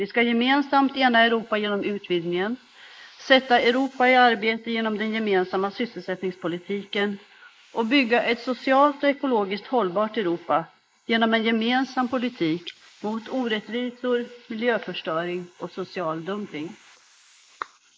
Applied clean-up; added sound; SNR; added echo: neural mask model Resemble Enhance denoiser.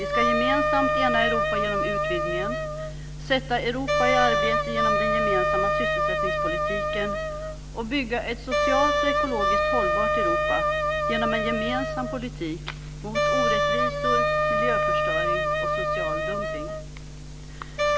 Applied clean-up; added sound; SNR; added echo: none; Wind instrument, woodwind instrument; -5 dB; none.